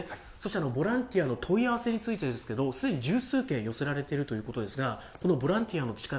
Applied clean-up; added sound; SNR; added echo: none; none; none; none.